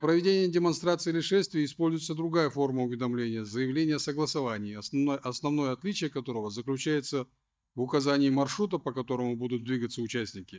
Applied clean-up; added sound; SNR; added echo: neural mask model DeepFilterNet 3.